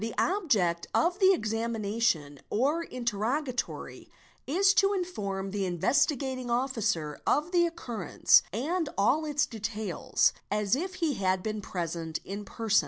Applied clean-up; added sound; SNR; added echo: none; none; none; none.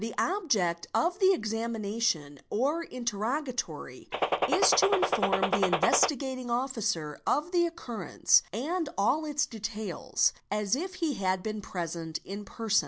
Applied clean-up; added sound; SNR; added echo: none; Gunshot, gunfire; -2 dB; none.